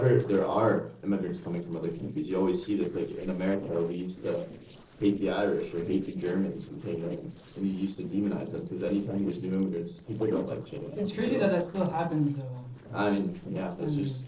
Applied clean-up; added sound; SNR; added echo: neural separator model SepFormer DNS4.